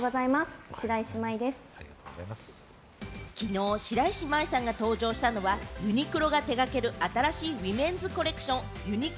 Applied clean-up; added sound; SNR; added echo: none; none; none; none.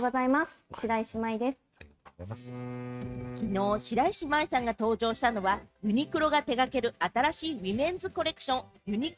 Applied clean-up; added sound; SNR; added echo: neural mask model RNNoise.